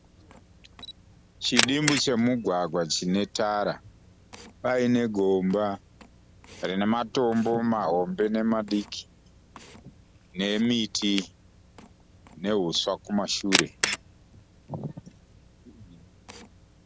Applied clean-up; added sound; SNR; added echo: none; Camera; 9 dB; none.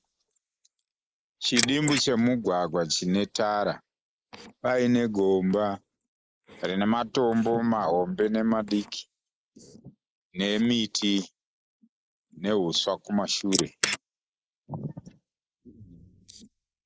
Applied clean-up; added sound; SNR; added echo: neural mask model Resemble Enhance denoiser.